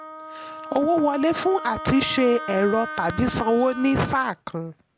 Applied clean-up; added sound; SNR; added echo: none; Wind instrument, woodwind instrument; 12 dB; none.